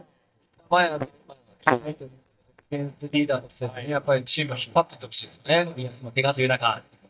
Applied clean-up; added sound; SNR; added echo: neural mask model DeepFilterNet 3.